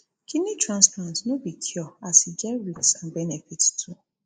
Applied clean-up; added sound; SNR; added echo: neural mask model Resemble Enhance denoiser.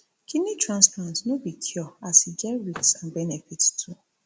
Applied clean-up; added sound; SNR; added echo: none; Vehicle; 20 dB; none.